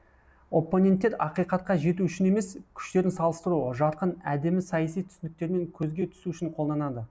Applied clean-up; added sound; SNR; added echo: none; none; none; none.